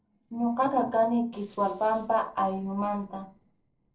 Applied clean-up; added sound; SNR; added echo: neural separator model SepFormer DNS4.